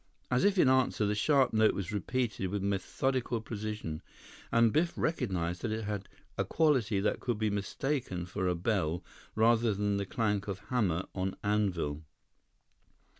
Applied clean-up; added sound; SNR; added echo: none; none; none; none.